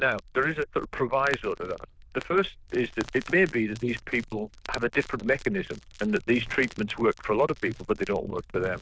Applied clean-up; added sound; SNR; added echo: neural diffusion model UNIVERSE++.